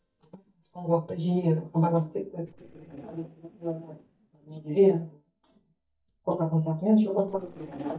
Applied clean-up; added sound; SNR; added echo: neural mask model DeepFilterNet 3.